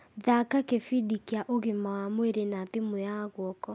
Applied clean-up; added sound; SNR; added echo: none; none; none; none.